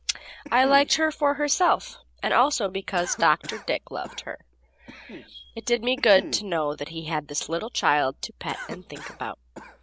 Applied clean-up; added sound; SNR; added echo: none; Cough; 18 dB; none.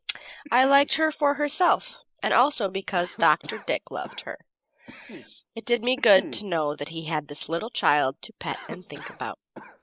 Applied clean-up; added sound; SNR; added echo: neural mask model Resemble Enhance denoiser.